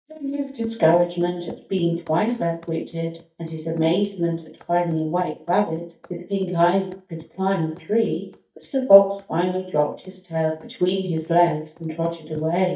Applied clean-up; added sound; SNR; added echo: neural mask model DeepFilterNet 3.